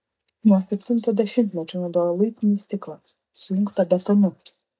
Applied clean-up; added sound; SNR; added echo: neural mask model DeepFilterNet 3.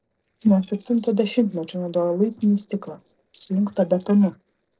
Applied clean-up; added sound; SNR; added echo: neural separator model SepFormer DNS4.